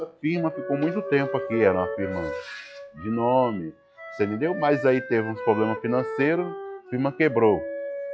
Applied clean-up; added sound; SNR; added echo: classical method log-MMSE.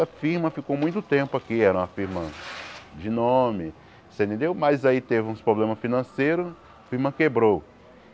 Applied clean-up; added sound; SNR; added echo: none; none; none; none.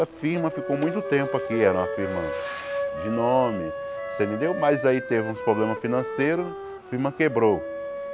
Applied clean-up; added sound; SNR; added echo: none; Wind instrument, woodwind instrument + Wind instrument, woodwind instrument; 6 dB; none.